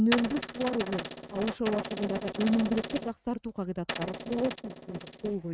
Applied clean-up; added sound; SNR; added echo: neural mask model RNNoise.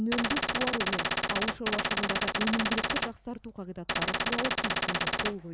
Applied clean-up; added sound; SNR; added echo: none; Gunshot, gunfire; -5 dB; none.